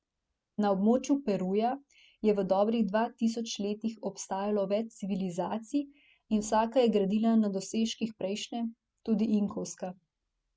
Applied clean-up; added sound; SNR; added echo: none; none; none; none.